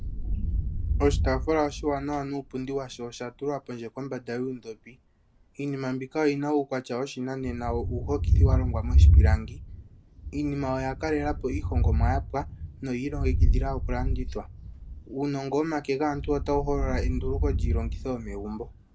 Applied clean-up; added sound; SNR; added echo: none; Thunder; -3 dB; none.